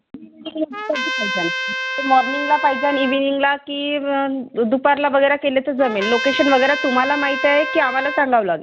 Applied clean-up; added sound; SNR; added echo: none; Trumpet; 6 dB; none.